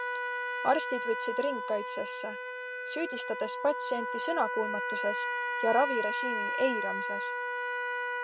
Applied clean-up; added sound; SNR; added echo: none; Trumpet; 0 dB; none.